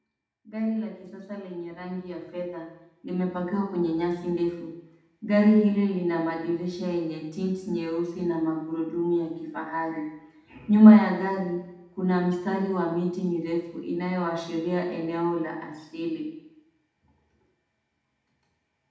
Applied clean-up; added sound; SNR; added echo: none; none; none; reverberation time 0.8 s.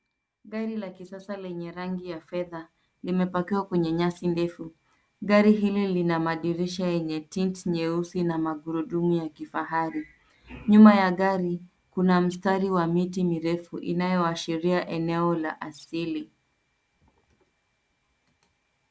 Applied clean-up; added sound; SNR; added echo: none; none; none; none.